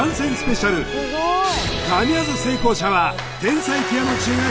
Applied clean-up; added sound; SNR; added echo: none; Whoosh, swoosh, swish; 13 dB; none.